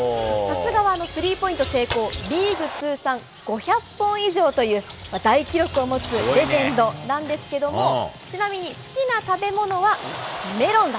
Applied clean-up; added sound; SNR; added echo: none; none; none; none.